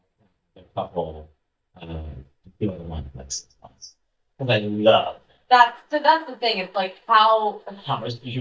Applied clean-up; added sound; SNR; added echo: neural mask model DeepFilterNet 3.